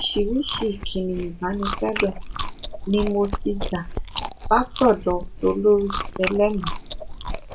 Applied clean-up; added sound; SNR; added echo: none; Chewing, mastication; 5 dB; reverberation time 0.2 s.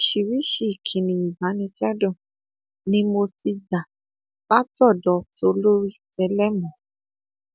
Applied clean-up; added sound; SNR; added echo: none; none; none; none.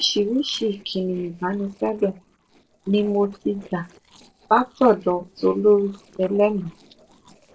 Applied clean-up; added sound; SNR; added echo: neural separator model SepFormer DNS4.